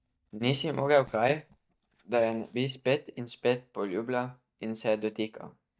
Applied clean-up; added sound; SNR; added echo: neural mask model DeepFilterNet 3.